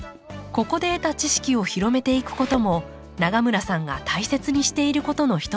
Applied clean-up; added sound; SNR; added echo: none; Thump, thud; 13 dB; none.